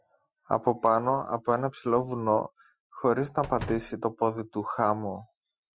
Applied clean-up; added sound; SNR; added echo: classical method Wiener filter.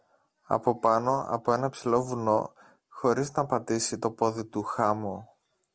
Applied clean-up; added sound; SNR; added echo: none; none; none; none.